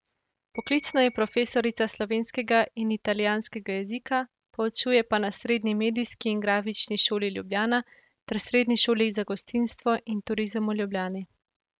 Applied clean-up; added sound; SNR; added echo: neural mask model RNNoise.